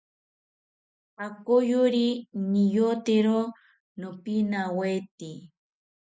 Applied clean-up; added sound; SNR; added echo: none; none; none; none.